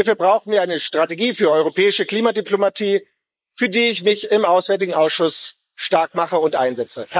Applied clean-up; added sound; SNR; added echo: neural mask model Resemble Enhance denoiser.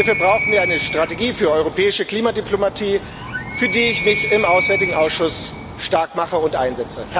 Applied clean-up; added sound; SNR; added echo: none; Animal; 6 dB; none.